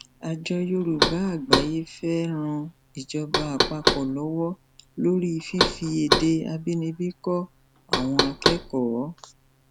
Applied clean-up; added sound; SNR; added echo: none; Knock; 1 dB; none.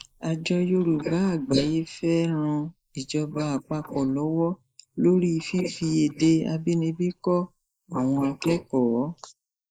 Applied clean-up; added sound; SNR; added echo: neural mask model Resemble Enhance denoiser.